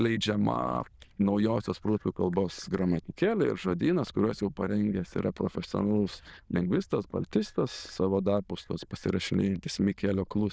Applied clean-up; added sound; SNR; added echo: neural diffusion model UNIVERSE++.